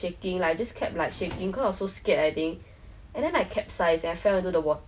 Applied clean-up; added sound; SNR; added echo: none; Drawer open or close; 18 dB; none.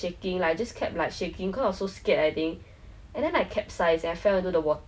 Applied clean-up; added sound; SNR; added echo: none; none; none; none.